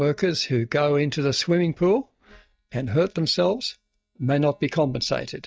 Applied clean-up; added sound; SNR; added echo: neural mask model DeepFilterNet 3.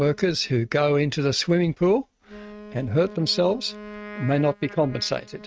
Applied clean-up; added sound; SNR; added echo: neural mask model RNNoise.